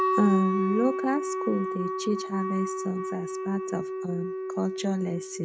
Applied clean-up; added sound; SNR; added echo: neural mask model RNNoise.